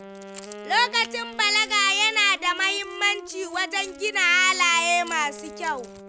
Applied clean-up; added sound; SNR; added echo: none; Wind instrument, woodwind instrument + Keys jangling; 16 dB; none.